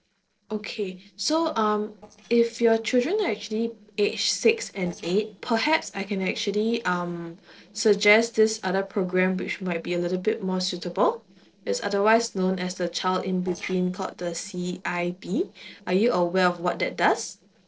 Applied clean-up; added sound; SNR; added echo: neural separator model SepFormer DNS4.